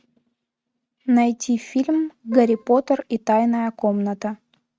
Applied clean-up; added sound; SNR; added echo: neural mask model RNNoise.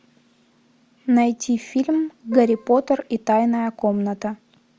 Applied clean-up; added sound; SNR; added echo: none; Keyboard (musical); 17 dB; none.